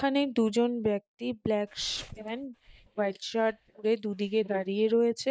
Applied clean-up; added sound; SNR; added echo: neural mask model DeepFilterNet 3.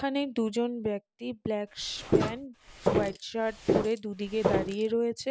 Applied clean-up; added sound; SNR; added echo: none; Walk, footsteps; -1 dB; none.